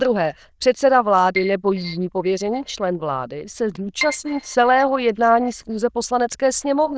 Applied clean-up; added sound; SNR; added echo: neural diffusion model UNIVERSE++.